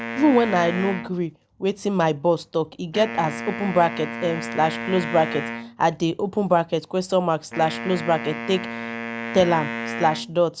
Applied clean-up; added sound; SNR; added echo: none; Wind instrument, woodwind instrument; 9 dB; none.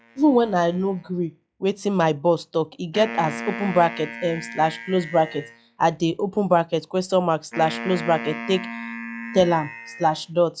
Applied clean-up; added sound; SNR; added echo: classical method log-MMSE.